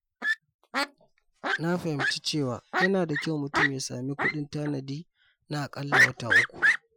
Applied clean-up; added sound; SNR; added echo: classical method Wiener filter.